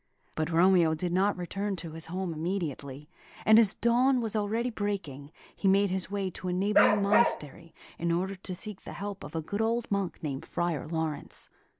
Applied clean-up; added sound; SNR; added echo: none; Bark; -2 dB; none.